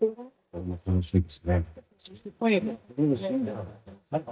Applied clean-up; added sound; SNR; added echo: neural mask model DeepFilterNet 3.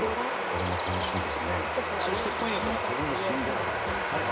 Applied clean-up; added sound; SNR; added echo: none; Bird vocalization, bird call, bird song; -4 dB; reverberation time 0.3 s.